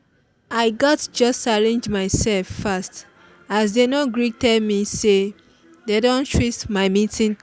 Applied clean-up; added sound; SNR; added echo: none; none; none; none.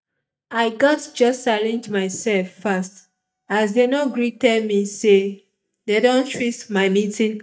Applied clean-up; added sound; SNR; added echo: neural mask model DeepFilterNet 3.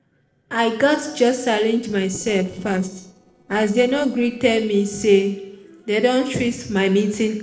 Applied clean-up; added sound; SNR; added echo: neural separator model SepFormer DNS4.